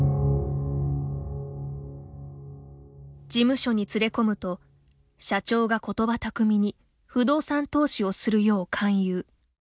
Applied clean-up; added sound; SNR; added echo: none; none; none; none.